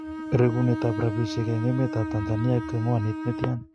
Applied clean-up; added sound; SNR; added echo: none; Bowed string instrument; 7 dB; none.